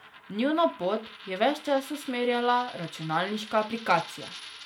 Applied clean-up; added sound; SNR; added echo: none; Coin (dropping); 17 dB; none.